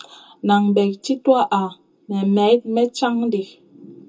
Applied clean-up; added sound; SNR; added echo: none; none; none; reverberation time 0.2 s.